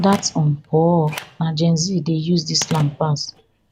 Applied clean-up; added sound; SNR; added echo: none; Telephone; 18 dB; none.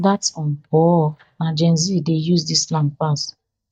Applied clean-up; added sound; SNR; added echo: neural mask model DeepFilterNet 3.